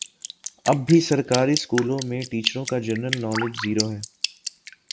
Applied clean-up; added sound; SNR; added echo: none; Drip; 8 dB; none.